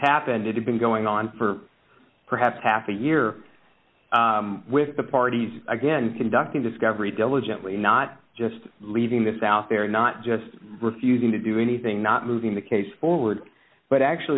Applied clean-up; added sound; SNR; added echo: none; none; none; none.